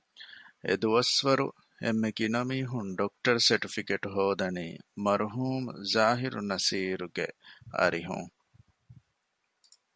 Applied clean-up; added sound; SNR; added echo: none; none; none; none.